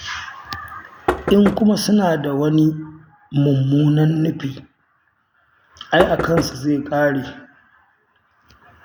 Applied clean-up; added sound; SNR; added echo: none; Knock; 7 dB; none.